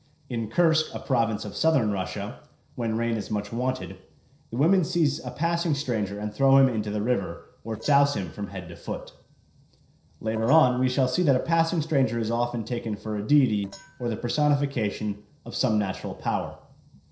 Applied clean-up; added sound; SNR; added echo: neural separator model SepFormer DNS4.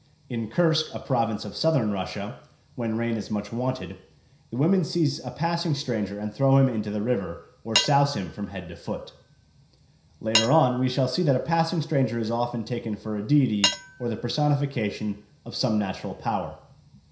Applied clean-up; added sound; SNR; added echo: none; Cutlery, silverware / Dishes, pots, and pans; 8 dB; reverberation time 0.5 s.